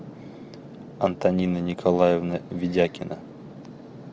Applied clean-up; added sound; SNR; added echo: none; none; none; none.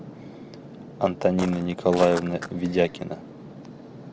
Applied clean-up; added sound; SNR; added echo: none; Walk, footsteps; 11 dB; none.